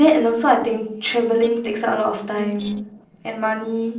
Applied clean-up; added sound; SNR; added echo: neural separator model SepFormer DNS4.